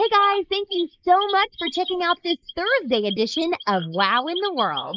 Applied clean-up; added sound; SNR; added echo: neural mask model Resemble Enhance denoiser.